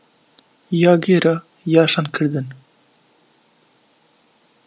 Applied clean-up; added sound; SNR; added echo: none; none; none; none.